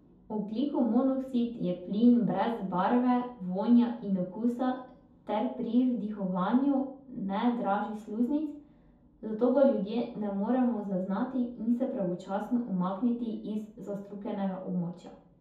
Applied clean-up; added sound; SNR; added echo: none; none; none; reverberation time 0.6 s.